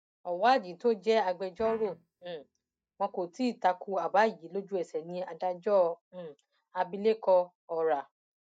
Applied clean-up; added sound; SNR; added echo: neural mask model DeepFilterNet 3.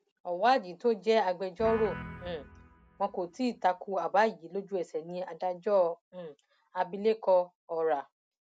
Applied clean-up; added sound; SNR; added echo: none; Guitar; 14 dB; none.